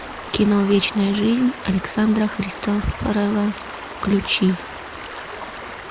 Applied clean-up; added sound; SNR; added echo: none; Stream; 12 dB; none.